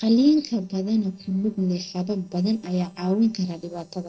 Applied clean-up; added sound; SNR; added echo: neural separator model SepFormer DNS4.